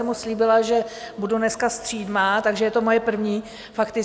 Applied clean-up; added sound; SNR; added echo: none; none; none; none.